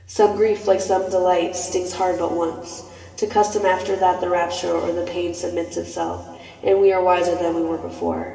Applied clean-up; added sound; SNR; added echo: none; none; none; reverberation time 2.4 s.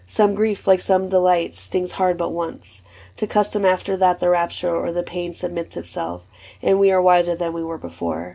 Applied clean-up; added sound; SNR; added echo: none; none; none; none.